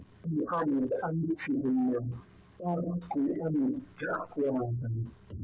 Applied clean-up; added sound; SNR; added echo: none; none; none; none.